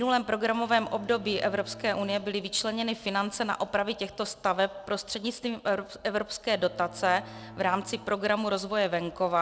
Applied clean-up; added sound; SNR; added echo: none; Bowed string instrument; 19 dB; none.